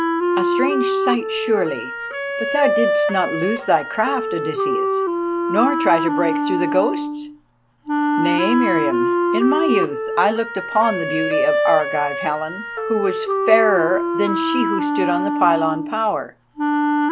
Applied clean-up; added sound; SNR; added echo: none; Wind instrument, woodwind instrument; -1 dB; none.